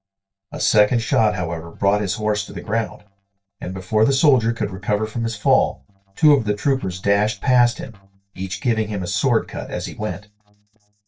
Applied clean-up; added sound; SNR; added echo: neural mask model DeepFilterNet 3.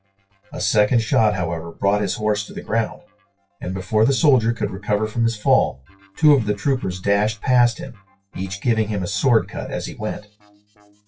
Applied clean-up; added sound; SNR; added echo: classical method WPE with log-MMSE.